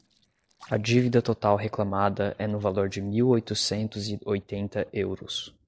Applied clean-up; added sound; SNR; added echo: neural separator model SepFormer DNS4.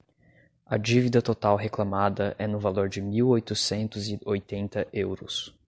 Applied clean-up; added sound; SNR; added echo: none; none; none; none.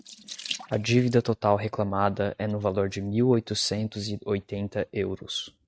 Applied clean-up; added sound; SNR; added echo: neural mask model RNNoise.